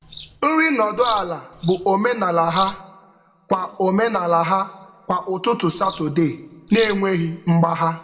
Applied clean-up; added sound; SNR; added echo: none; Bird vocalization, bird call, bird song; 17 dB; reverberation time 1.0 s.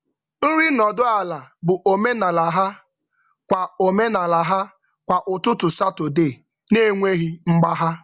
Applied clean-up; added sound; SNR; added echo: none; none; none; none.